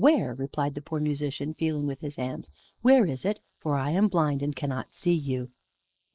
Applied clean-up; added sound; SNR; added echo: neural mask model Resemble Enhance denoiser.